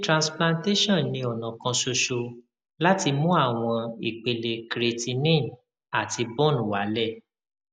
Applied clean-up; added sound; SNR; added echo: none; none; none; none.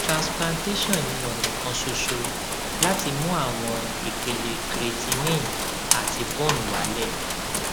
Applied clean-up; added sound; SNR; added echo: none; Rain; -2 dB; none.